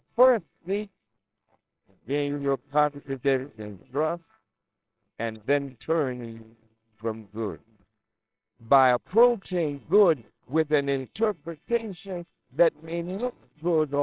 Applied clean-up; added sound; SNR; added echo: neural separator model SepFormer WHAMR!.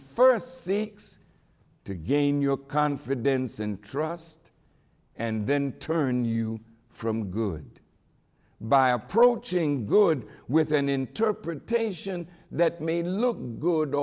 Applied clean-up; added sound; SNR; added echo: none; none; none; none.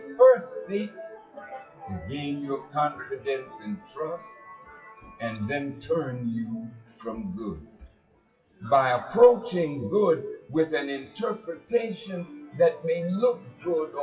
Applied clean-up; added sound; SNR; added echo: classical method WPE with log-MMSE.